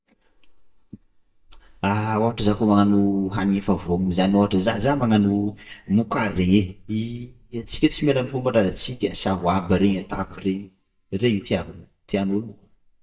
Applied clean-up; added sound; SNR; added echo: neural mask model DeepFilterNet 3.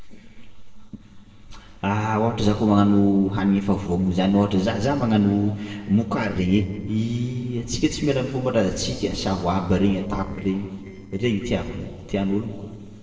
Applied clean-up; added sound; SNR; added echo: neural separator model SepFormer DNS4.